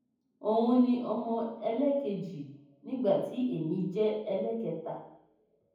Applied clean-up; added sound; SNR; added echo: none; none; none; reverberation time 0.9 s.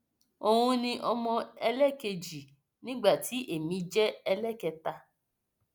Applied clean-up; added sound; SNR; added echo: none; none; none; none.